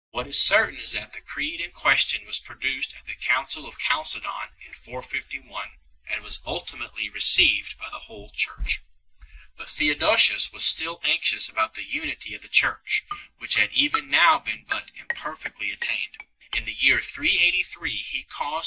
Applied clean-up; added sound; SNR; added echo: neural mask model DeepFilterNet 3.